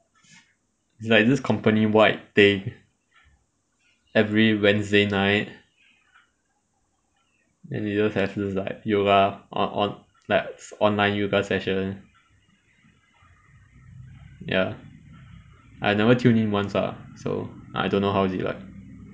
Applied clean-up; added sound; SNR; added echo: none; none; none; none.